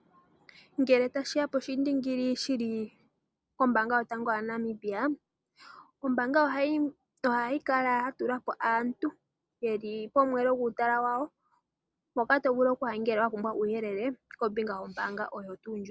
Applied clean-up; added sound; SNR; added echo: none; none; none; none.